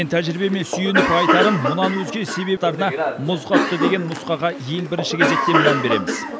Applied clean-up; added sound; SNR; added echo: none; Cough; 0 dB; none.